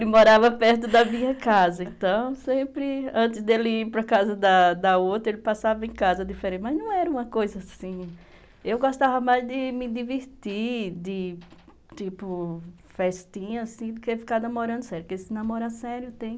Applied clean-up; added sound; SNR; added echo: none; none; none; none.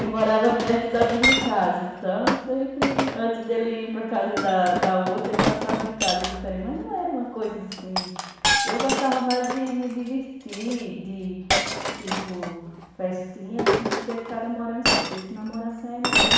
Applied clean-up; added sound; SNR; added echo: none; Chink, clink; 1 dB; reverberation time 1.1 s.